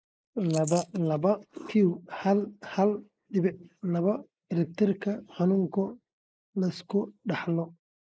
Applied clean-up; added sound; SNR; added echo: neural mask model Resemble Enhance denoiser.